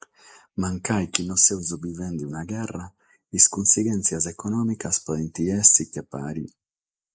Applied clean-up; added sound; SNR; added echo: neural mask model Resemble Enhance denoiser.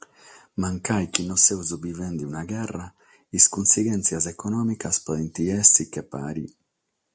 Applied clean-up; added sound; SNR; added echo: none; none; none; none.